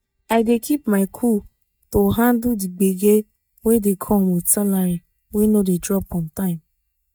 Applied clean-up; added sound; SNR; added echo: neural mask model DeepFilterNet 3.